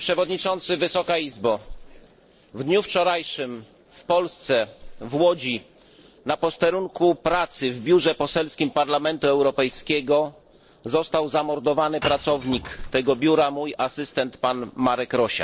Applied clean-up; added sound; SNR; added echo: neural separator model SepFormer DNS4.